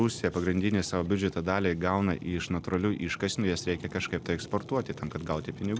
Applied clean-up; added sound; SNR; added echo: none; Fire; 17 dB; none.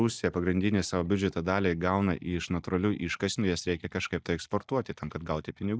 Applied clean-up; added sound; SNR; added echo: neural mask model DeepFilterNet 3.